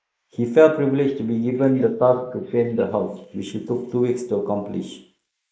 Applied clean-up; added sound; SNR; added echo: neural mask model Resemble Enhance denoiser.